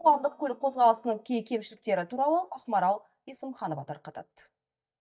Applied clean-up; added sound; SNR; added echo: neural mask model DeepFilterNet 3.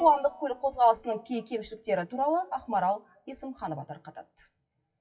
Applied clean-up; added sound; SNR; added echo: classical method WPE with log-MMSE.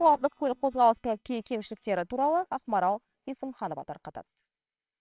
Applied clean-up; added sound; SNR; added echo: neural separator model SepFormer WHAMR!.